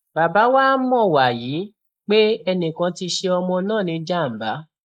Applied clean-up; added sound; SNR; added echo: neural mask model Resemble Enhance denoiser.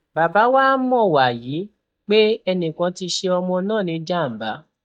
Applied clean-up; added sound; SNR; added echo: neural mask model DeepFilterNet 3.